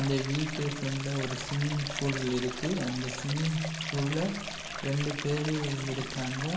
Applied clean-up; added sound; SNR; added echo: none; Stream; 7 dB; reverberation time 1.1 s.